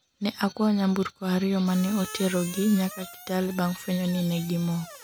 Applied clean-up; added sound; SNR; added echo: none; Squeak; 17 dB; none.